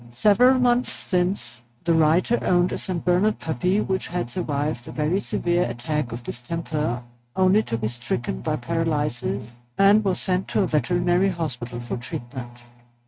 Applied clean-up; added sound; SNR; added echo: neural mask model RNNoise.